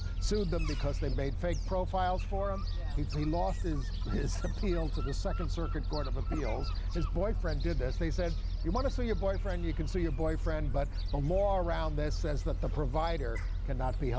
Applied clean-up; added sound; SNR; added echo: none; Gull, seagull; -3 dB; none.